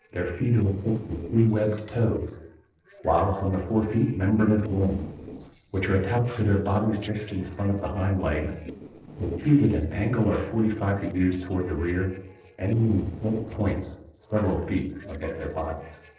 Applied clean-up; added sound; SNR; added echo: neural separator model SepFormer DNS4.